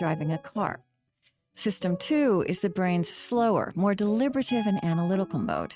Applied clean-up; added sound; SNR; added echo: neural mask model RNNoise.